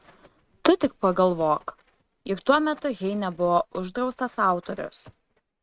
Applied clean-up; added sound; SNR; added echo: neural mask model RNNoise.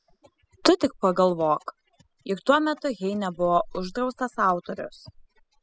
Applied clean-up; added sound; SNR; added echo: classical method spectral subtraction.